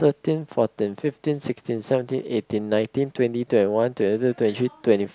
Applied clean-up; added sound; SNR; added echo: none; none; none; none.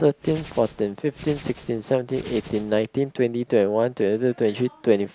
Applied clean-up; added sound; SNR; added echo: none; Hands; 17 dB; none.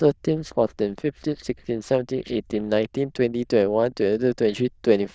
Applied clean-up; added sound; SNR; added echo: neural diffusion model UNIVERSE++.